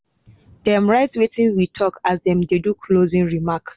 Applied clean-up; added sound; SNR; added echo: none; none; none; none.